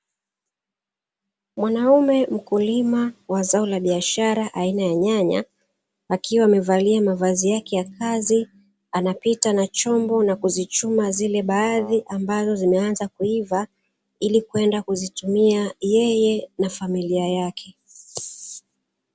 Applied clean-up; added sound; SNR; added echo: none; Brass instrument; 18 dB; none.